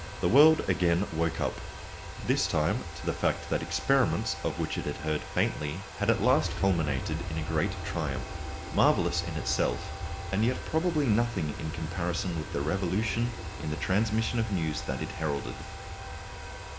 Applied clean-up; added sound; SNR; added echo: none; Domestic sounds, home sounds + Aircraft; 8 dB; none.